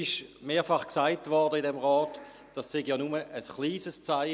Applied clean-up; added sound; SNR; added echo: none; none; none; none.